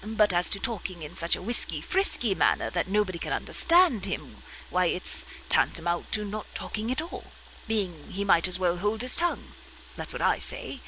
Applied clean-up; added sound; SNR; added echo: none; Water tap, faucet; 19 dB; none.